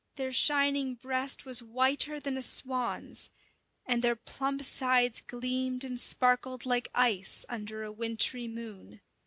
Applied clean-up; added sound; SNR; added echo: none; none; none; none.